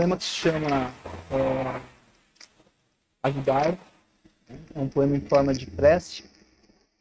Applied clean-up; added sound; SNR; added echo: neural mask model RNNoise.